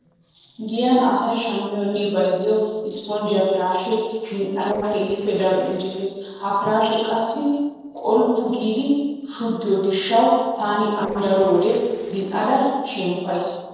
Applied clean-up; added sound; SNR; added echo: neural separator model SepFormer DNS4.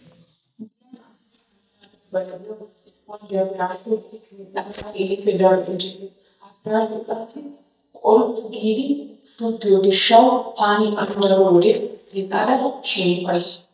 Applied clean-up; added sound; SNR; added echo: neural mask model DeepFilterNet 3.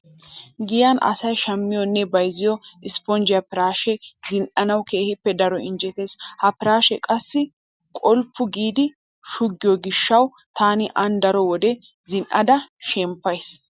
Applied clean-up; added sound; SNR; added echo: none; none; none; none.